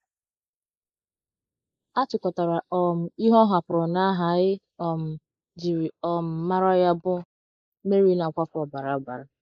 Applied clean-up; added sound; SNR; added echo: neural mask model Resemble Enhance denoiser.